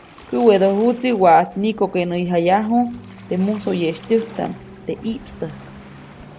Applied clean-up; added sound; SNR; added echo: none; Waves, surf; 20 dB; none.